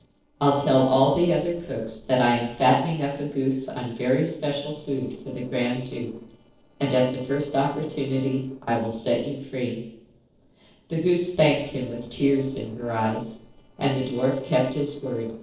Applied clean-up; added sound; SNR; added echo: neural separator model SepFormer DNS4.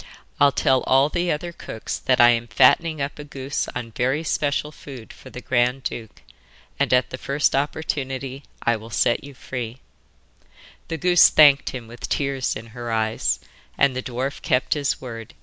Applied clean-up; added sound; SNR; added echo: none; none; none; none.